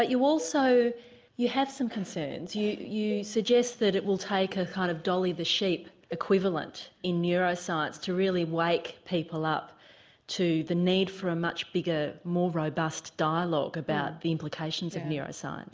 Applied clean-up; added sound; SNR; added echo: none; Cowbell; 19 dB; none.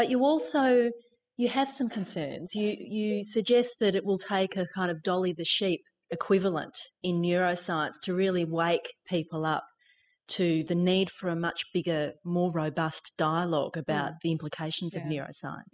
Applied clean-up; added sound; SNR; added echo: classical method spectral subtraction.